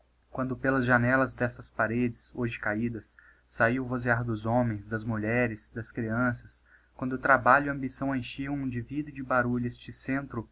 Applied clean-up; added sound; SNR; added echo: none; none; none; none.